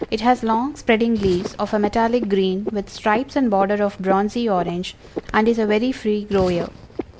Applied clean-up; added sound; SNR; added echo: none; Frog; 13 dB; none.